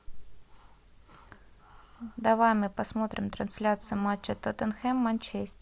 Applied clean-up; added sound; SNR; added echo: none; none; none; none.